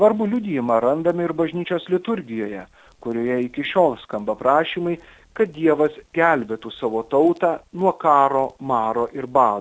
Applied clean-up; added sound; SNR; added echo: none; none; none; none.